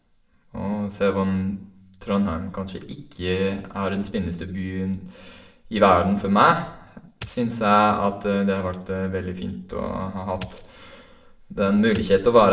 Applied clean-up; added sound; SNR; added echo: none; Coin (dropping); 15 dB; reverberation time 0.5 s.